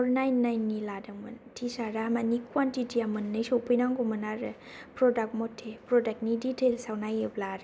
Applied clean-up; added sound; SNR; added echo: none; none; none; none.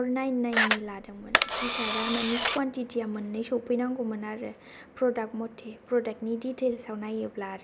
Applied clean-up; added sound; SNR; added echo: none; Camera; -3 dB; none.